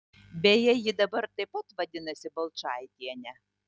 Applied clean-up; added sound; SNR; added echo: none; none; none; none.